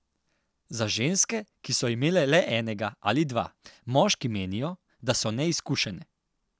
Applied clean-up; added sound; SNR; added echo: none; none; none; none.